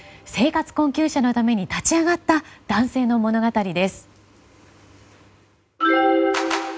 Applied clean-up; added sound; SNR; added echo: none; none; none; none.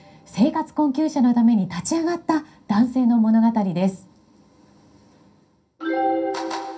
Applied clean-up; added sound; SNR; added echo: none; none; none; reverberation time 0.3 s.